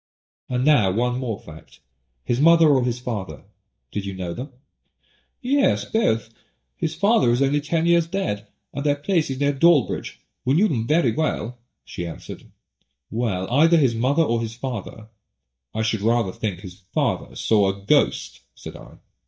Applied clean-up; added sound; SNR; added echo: neural mask model DeepFilterNet 3.